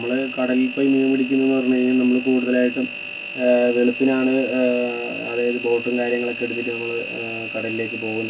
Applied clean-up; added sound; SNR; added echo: none; Engine; 10 dB; reverberation time 0.2 s.